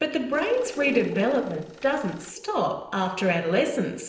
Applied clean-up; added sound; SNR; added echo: neural separator model SepFormer DNS4.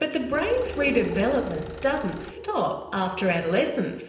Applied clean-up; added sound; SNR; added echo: none; Engine; 17 dB; reverberation time 0.9 s.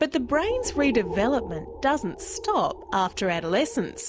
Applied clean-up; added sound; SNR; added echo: none; none; none; none.